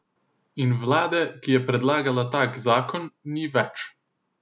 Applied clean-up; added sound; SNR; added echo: none; none; none; none.